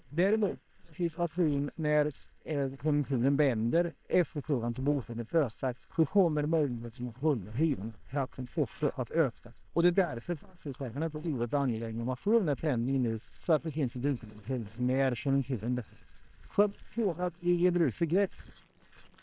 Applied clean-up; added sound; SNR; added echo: neural separator model SepFormer WHAM!.